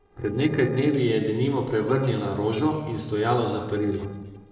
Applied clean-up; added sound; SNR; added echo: neural separator model SepFormer DNS4.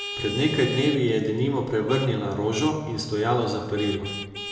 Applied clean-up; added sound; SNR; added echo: none; Vehicle horn, car horn, honking; 12 dB; reverberation time 1.1 s.